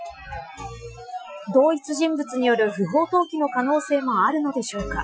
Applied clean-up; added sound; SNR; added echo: classical method Wiener filter.